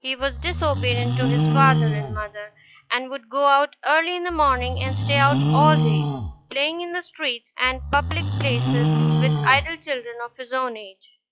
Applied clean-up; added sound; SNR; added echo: classical method log-MMSE.